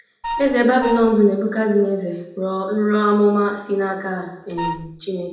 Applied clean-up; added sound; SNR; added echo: none; Wind instrument, woodwind instrument; 9 dB; reverberation time 0.8 s.